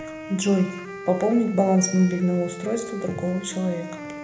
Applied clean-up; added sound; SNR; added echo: none; Wind instrument, woodwind instrument; 14 dB; reverberation time 0.7 s.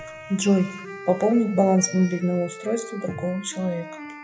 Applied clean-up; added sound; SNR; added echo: classical method WPE with log-MMSE.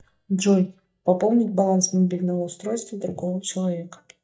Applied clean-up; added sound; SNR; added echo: neural mask model DeepFilterNet 3.